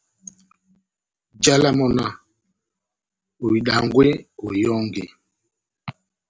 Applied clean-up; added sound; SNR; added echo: none; none; none; none.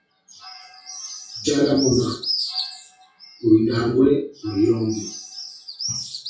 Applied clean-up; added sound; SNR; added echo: classical method WPE with log-MMSE.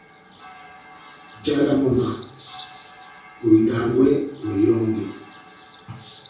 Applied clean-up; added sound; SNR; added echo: none; Bird; 10 dB; reverberation time 0.6 s.